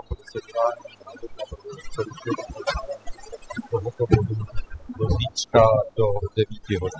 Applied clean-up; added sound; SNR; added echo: classical method spectral subtraction.